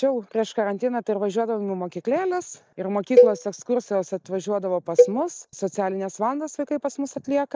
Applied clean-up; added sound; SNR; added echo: neural mask model DeepFilterNet 3.